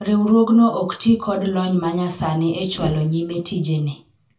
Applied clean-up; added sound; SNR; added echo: none; Whoosh, swoosh, swish; 17 dB; reverberation time 0.2 s.